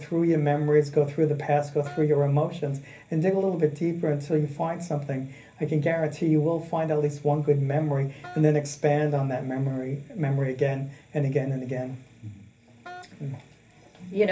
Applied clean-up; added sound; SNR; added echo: none; Wind instrument, woodwind instrument; 20 dB; reverberation time 0.3 s.